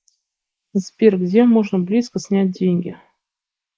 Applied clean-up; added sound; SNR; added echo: neural mask model Resemble Enhance denoiser.